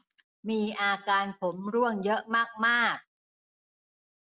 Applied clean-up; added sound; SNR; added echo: none; none; none; none.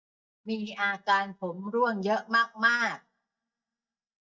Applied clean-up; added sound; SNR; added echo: neural mask model DeepFilterNet 3.